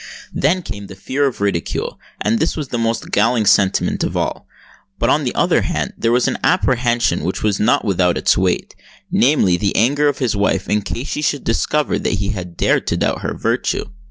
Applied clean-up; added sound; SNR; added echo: none; none; none; none.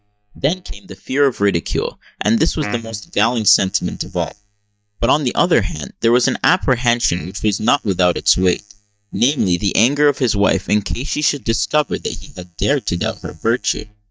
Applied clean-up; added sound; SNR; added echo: neural mask model DeepFilterNet 3.